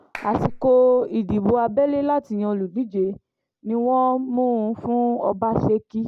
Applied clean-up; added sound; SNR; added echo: none; Clapping; 17 dB; none.